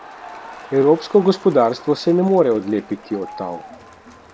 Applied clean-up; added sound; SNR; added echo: none; Crowd; 19 dB; none.